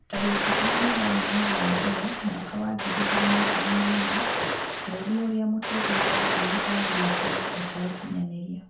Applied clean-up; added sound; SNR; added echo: none; Ocean; -2 dB; reverberation time 0.3 s.